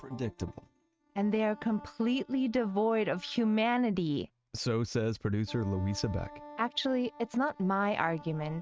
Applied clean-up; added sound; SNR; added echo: neural mask model RNNoise.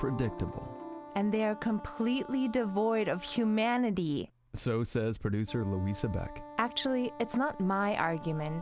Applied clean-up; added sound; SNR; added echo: none; Wind instrument, woodwind instrument; 17 dB; none.